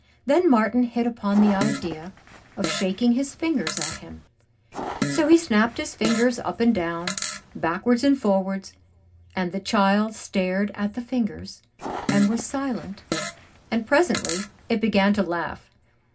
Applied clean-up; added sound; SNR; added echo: none; Fart; 8 dB; reverberation time 0.4 s.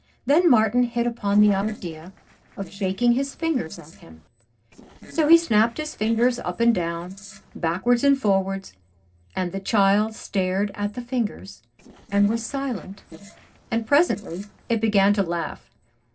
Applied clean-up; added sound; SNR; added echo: neural separator model SepFormer DNS4.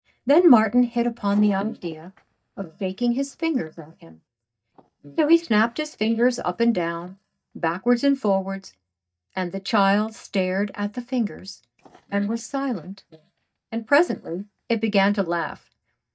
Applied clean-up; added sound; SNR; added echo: neural mask model DeepFilterNet 3.